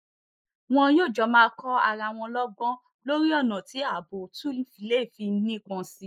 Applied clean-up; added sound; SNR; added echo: neural mask model Resemble Enhance denoiser.